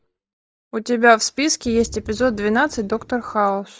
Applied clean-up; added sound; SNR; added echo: neural mask model DeepFilterNet 3.